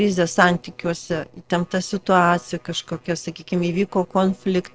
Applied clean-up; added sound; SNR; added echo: neural separator model SepFormer DNS4.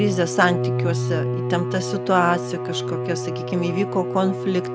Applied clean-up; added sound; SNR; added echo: none; Bowed string instrument; 2 dB; none.